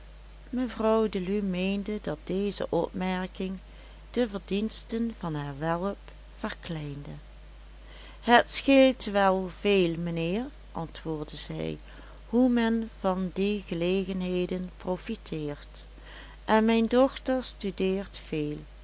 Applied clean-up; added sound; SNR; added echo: none; none; none; none.